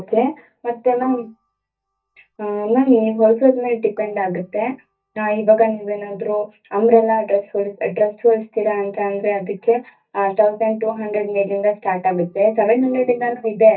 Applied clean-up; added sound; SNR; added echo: neural mask model DeepFilterNet 3.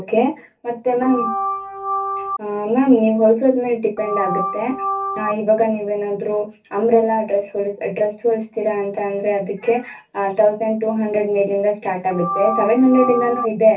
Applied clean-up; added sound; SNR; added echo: none; Organ; 5 dB; reverberation time 0.3 s.